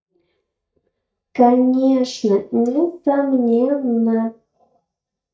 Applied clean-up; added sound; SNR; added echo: neural mask model DeepFilterNet 3.